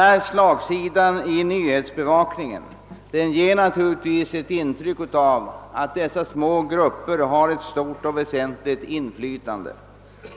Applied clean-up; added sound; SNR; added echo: none; none; none; none.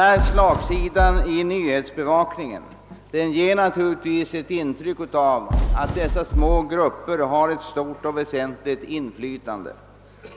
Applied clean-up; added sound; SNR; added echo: none; Fireworks; -1 dB; none.